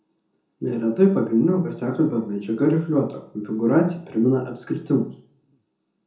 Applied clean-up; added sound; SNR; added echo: none; none; none; reverberation time 0.6 s.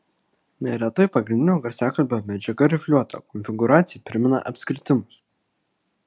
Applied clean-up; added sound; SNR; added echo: none; none; none; none.